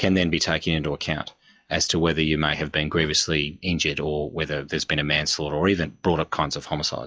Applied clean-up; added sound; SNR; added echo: classical method log-MMSE.